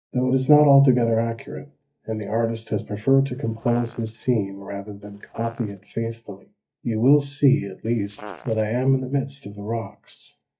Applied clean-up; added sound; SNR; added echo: neural mask model DeepFilterNet 3.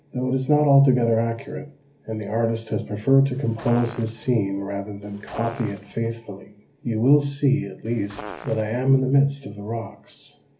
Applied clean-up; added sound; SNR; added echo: none; Fart; 15 dB; reverberation time 0.3 s.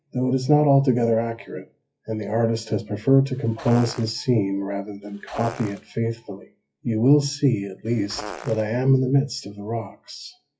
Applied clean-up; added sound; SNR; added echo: classical method WPE with log-MMSE.